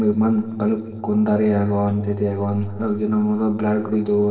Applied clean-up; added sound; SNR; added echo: neural separator model SepFormer DNS4.